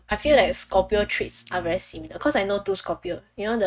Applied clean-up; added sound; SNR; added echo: neural mask model RNNoise.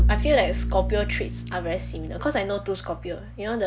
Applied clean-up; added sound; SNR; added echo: none; Bowed string instrument; 1 dB; none.